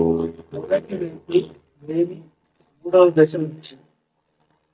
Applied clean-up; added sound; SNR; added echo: neural mask model DeepFilterNet 3.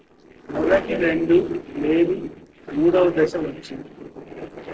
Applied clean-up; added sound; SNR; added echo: neural separator model SepFormer DNS4.